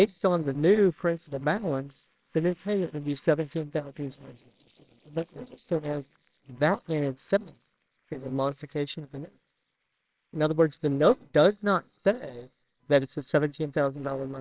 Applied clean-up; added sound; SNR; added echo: neural separator model SepFormer WHAMR!.